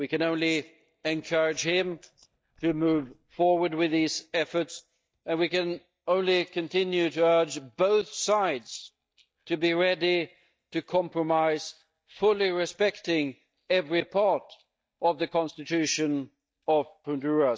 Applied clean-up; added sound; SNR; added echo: neural mask model DeepFilterNet 3.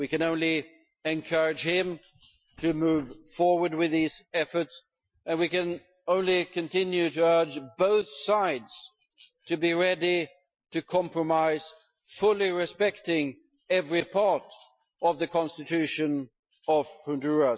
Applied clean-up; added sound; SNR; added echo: classical method Wiener filter.